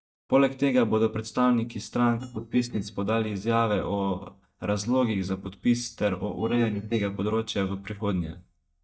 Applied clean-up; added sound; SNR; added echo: neural mask model DeepFilterNet 3.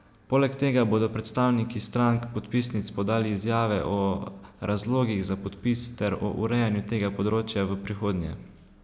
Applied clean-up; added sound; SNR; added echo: none; none; none; none.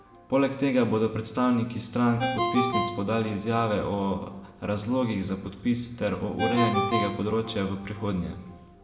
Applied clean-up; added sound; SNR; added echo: none; Ringtone; 7 dB; reverberation time 0.8 s.